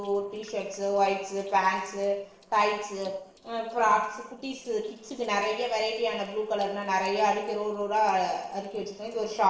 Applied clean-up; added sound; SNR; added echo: neural separator model SepFormer DNS4.